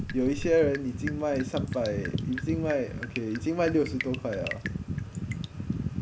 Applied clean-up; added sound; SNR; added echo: none; Drip; 13 dB; none.